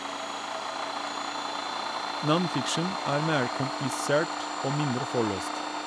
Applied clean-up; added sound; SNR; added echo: none; Domestic sounds, home sounds; 1 dB; none.